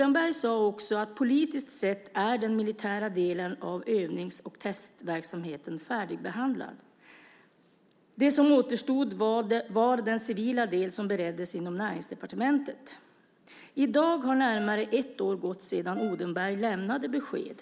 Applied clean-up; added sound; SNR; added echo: none; Brass instrument; 17 dB; none.